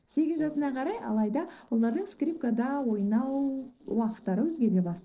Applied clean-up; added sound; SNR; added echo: neural separator model SepFormer DNS4.